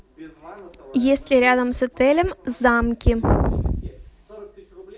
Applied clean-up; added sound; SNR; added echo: none; none; none; none.